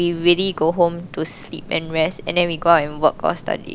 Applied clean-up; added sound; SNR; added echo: none; Walk, footsteps; 20 dB; none.